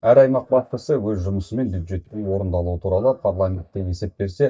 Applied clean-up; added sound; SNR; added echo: neural mask model DeepFilterNet 3.